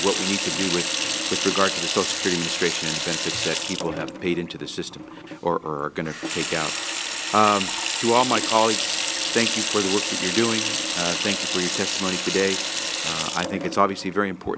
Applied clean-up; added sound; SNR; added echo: none; Sink (filling or washing) / Water tap, faucet; 1 dB; none.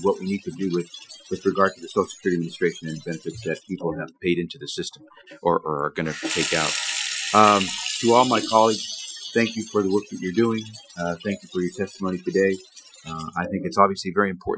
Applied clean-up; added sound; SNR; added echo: classical method Wiener filter.